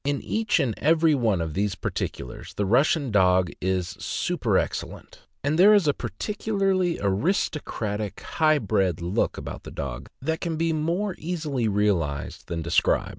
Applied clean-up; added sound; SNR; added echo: none; none; none; none.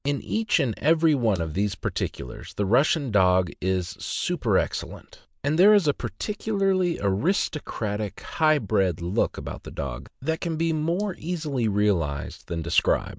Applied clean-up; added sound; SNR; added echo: neural mask model Resemble Enhance denoiser.